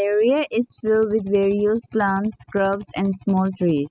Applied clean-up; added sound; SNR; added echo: classical method spectral subtraction.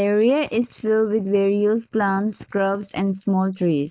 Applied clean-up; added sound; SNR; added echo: neural mask model Resemble Enhance denoiser.